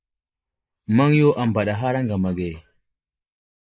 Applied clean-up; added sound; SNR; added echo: neural mask model Resemble Enhance denoiser.